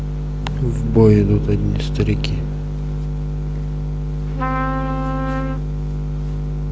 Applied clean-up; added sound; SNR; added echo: none; Trumpet; 7 dB; none.